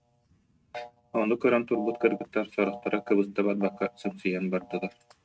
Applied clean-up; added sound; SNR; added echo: neural mask model RNNoise.